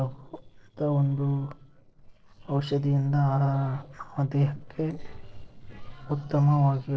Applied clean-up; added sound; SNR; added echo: neural separator model SepFormer DNS4.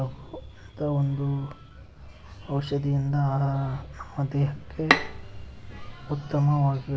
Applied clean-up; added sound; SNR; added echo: none; Bowed string instrument; 0 dB; reverberation time 1.1 s.